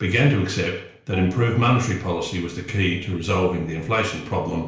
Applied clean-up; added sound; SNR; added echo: neural separator model SepFormer DNS4.